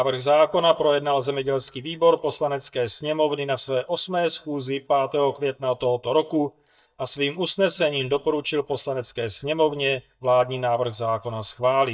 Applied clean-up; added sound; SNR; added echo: neural mask model DeepFilterNet 3.